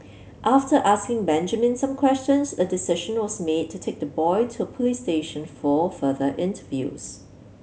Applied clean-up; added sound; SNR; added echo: none; none; none; none.